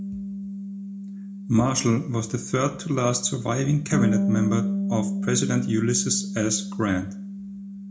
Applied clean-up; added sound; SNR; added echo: none; Bass guitar; 4 dB; reverberation time 0.3 s.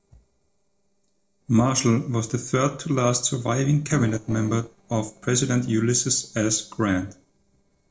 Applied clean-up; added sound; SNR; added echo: neural separator model SepFormer DNS4.